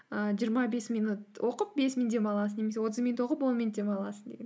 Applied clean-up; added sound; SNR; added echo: none; none; none; none.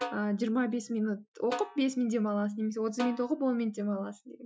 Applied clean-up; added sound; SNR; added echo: classical method Wiener filter.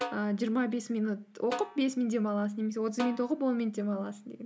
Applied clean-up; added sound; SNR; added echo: none; Snare drum; 13 dB; none.